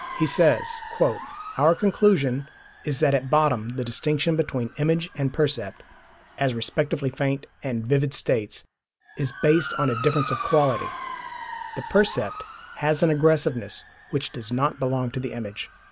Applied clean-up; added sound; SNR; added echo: none; Motor vehicle (road) / Siren; 13 dB; none.